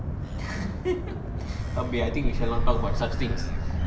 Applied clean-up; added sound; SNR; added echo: none; Motor vehicle (road); -5 dB; reverberation time 2.0 s.